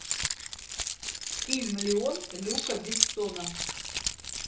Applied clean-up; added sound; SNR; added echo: none; Keys jangling; -2 dB; reverberation time 0.5 s.